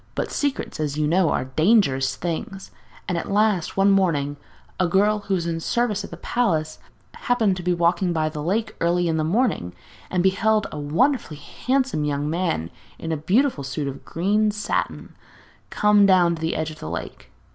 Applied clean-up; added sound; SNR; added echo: none; none; none; none.